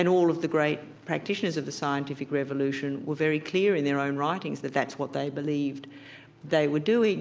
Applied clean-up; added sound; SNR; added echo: none; none; none; none.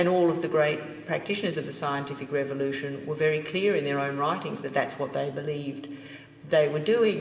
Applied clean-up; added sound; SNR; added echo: none; none; none; reverberation time 2.6 s.